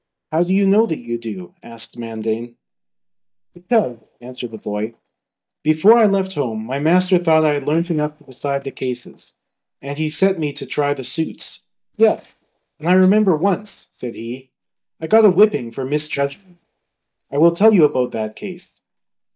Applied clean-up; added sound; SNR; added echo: neural mask model DeepFilterNet 3.